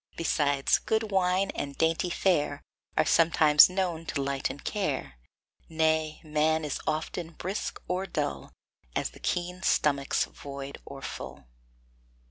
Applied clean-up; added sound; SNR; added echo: none; none; none; none.